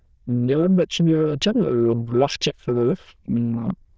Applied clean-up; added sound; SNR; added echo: neural diffusion model UNIVERSE++.